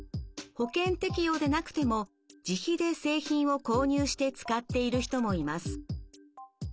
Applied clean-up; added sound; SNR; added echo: none; none; none; none.